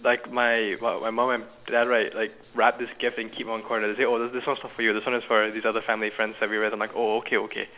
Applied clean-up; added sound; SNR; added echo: none; none; none; none.